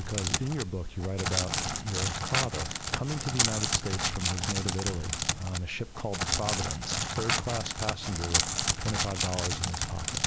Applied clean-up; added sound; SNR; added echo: none; Crackle; -3 dB; none.